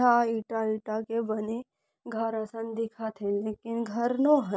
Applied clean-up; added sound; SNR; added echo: none; none; none; none.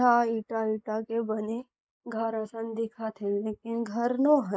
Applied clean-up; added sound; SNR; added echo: neural mask model Resemble Enhance denoiser.